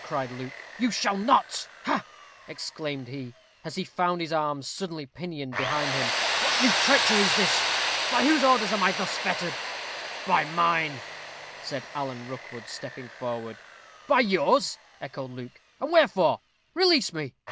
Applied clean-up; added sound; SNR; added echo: none; Tools; 4 dB; none.